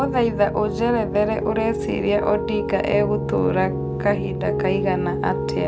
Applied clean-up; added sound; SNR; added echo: none; Piano; 3 dB; none.